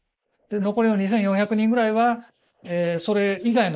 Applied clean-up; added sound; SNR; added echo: neural mask model Resemble Enhance denoiser.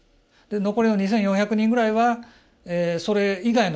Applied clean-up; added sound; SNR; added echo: none; none; none; none.